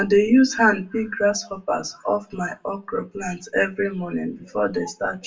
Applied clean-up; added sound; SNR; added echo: none; none; none; reverberation time 0.2 s.